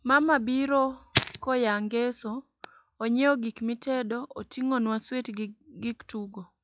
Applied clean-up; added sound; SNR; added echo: classical method log-MMSE.